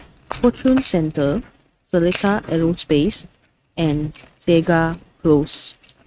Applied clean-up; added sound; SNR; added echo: neural mask model RNNoise.